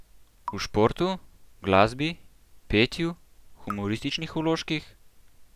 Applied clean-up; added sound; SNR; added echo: none; Raindrop / Drip; 20 dB; none.